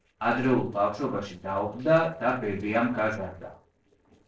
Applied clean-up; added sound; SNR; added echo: neural separator model SepFormer DNS4.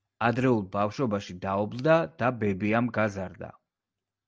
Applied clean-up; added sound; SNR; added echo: none; none; none; none.